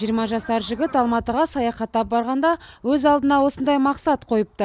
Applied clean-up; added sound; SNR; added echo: none; none; none; none.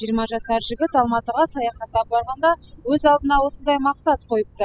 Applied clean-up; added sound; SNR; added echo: classical method spectral subtraction.